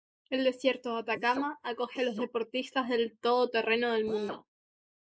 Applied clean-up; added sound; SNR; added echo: neural mask model Resemble Enhance denoiser.